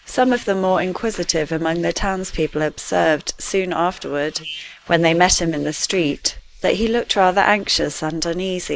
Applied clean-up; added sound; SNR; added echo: neural mask model Resemble Enhance denoiser.